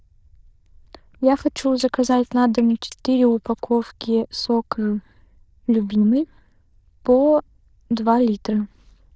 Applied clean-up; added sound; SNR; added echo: neural diffusion model UNIVERSE++.